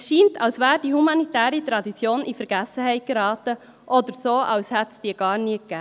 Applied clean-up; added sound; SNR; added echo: none; none; none; none.